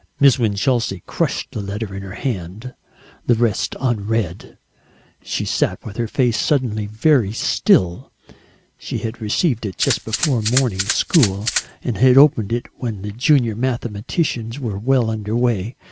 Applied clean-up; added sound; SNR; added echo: none; Rattle (instrument); 5 dB; none.